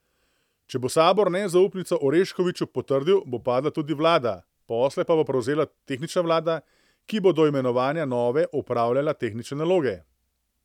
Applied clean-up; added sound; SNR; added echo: none; none; none; none.